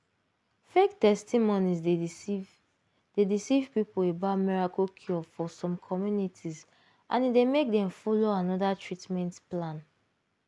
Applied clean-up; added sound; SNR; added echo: none; none; none; none.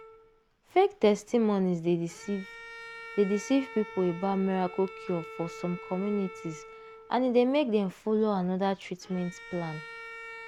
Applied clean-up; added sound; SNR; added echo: none; Bowed string instrument; 17 dB; none.